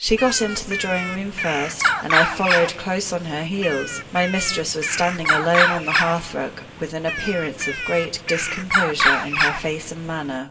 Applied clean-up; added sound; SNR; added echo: none; Bird; 0 dB; reverberation time 1.6 s.